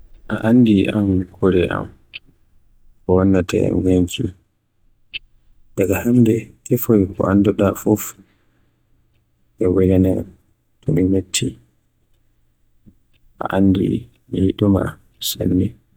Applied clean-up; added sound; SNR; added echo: neural mask model DeepFilterNet 3.